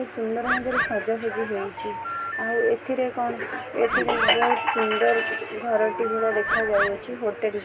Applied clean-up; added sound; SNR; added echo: none; Bird + Telephone; 3 dB; none.